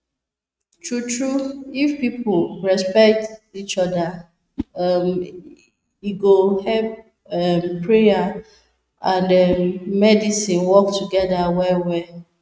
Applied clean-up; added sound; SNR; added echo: neural mask model RNNoise.